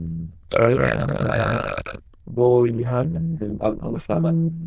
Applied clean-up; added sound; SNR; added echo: neural diffusion model UNIVERSE++.